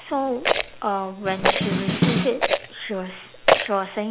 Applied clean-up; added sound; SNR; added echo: none; Rattle + Snare drum; -4 dB; none.